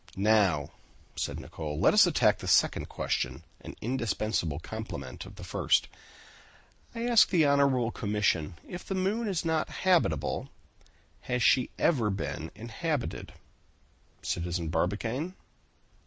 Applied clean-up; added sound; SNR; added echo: none; none; none; none.